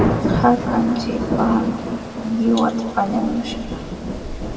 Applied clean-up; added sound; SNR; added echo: none; Thunder / Rain; 3 dB; reverberation time 1.9 s.